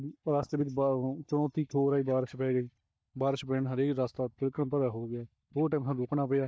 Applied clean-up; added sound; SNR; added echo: neural mask model DeepFilterNet 3.